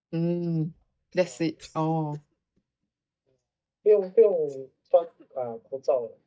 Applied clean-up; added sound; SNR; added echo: neural mask model DeepFilterNet 3.